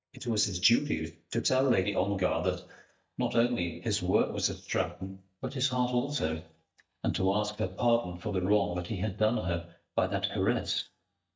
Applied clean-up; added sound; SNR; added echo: neural mask model DeepFilterNet 3.